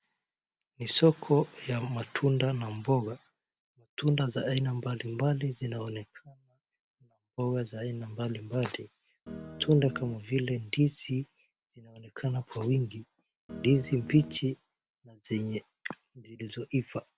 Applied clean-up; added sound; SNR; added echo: none; Guitar; 11 dB; none.